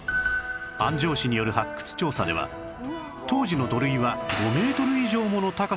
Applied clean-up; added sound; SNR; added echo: none; none; none; none.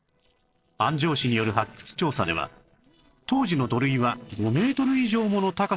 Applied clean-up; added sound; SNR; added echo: neural separator model SepFormer DNS4.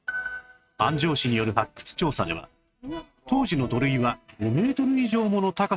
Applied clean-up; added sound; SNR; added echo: neural mask model RNNoise.